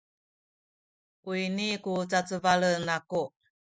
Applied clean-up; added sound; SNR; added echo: none; none; none; none.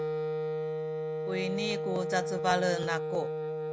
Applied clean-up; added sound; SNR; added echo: none; Wind instrument, woodwind instrument; -1 dB; none.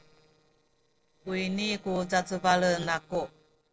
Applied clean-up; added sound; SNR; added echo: neural separator model SepFormer DNS4.